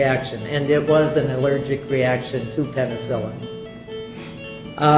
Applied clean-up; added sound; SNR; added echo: none; Acoustic guitar; 12 dB; none.